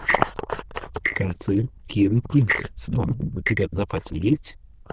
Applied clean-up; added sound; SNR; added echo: neural diffusion model UNIVERSE++.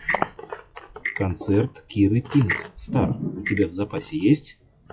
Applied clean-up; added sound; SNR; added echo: classical method log-MMSE.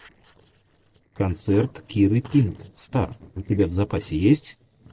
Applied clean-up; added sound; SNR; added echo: neural separator model SepFormer DNS4.